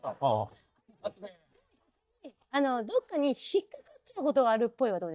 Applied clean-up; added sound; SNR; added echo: neural mask model DeepFilterNet 3.